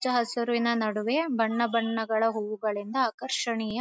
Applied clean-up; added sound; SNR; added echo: none; none; none; none.